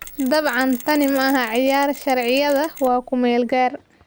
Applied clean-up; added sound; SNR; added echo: none; Mechanisms; 18 dB; none.